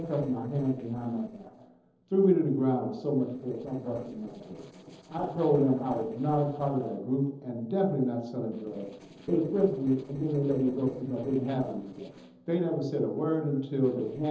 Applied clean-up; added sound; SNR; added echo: neural separator model SepFormer DNS4.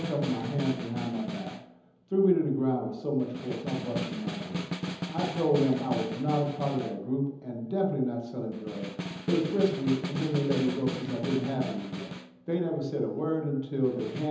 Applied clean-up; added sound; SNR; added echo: none; Snare drum; 8 dB; reverberation time 0.9 s.